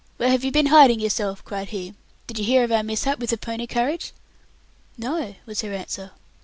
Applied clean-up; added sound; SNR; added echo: none; none; none; none.